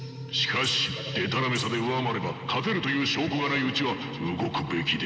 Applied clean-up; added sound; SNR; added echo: none; Rattle (instrument); 18 dB; none.